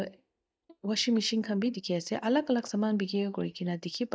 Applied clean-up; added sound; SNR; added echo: neural mask model DeepFilterNet 3.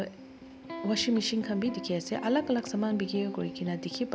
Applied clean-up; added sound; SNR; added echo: none; Electric guitar; 11 dB; none.